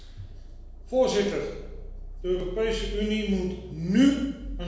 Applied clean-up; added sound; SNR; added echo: none; Accelerating, revving, vroom; 11 dB; reverberation time 1.1 s.